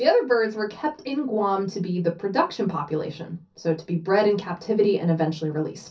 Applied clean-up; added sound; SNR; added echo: none; none; none; reverberation time 0.3 s.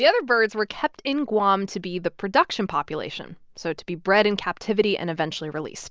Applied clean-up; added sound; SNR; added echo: none; none; none; none.